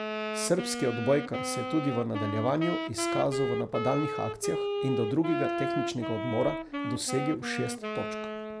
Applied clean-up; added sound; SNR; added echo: none; Wind instrument, woodwind instrument; 2 dB; none.